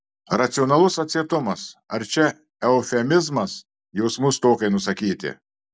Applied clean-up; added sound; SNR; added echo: none; none; none; none.